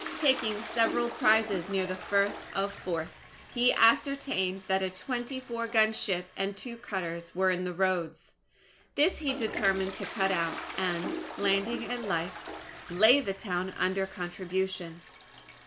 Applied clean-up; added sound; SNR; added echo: none; Toilet flush; 12 dB; none.